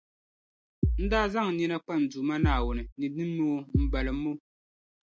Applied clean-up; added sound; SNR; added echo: none; Bass drum; -3 dB; none.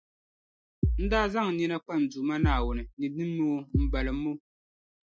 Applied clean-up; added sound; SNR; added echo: classical method Wiener filter.